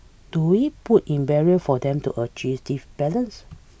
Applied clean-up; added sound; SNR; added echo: none; none; none; none.